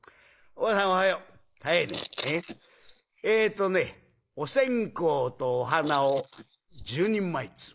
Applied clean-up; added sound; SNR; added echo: neural mask model Resemble Enhance denoiser.